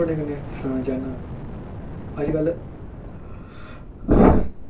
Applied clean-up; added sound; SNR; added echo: none; Fire; 12 dB; reverberation time 0.3 s.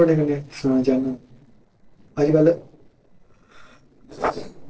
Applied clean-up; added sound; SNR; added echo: neural separator model SepFormer DNS4.